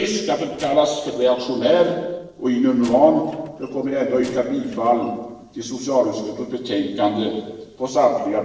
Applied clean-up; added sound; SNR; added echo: neural separator model SepFormer DNS4.